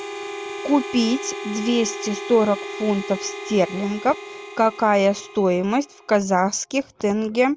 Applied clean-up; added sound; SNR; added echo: none; Harmonica; 12 dB; none.